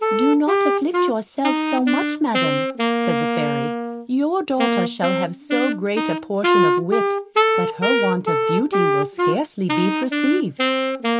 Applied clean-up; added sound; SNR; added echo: none; Wind instrument, woodwind instrument; -3 dB; none.